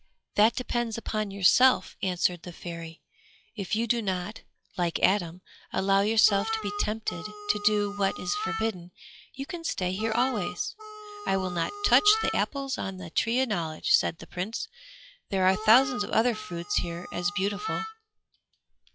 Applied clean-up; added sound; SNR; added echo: classical method log-MMSE.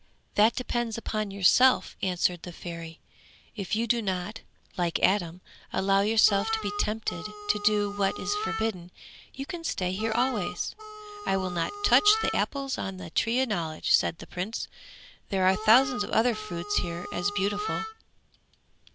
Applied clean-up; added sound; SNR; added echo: none; Harmonica; 8 dB; none.